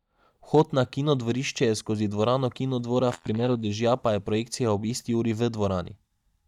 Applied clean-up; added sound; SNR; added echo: neural mask model DeepFilterNet 3.